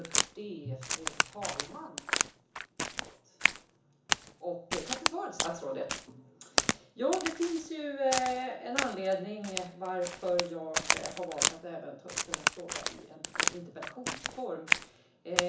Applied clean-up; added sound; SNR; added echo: none; Crack; -3 dB; reverberation time 0.7 s.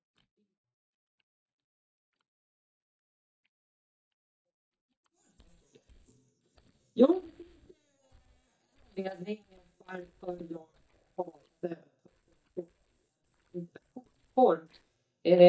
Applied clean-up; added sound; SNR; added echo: neural mask model DeepFilterNet 3.